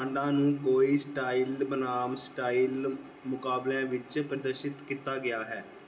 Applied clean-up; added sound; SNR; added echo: none; none; none; reverberation time 0.8 s.